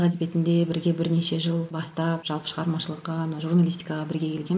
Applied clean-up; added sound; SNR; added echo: neural mask model Resemble Enhance denoiser.